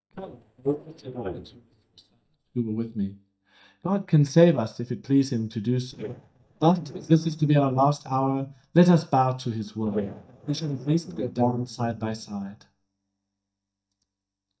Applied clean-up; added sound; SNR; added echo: neural mask model DeepFilterNet 3.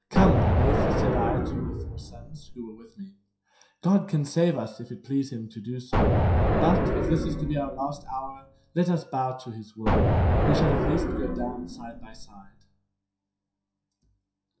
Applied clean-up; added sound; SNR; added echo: classical method WPE with log-MMSE.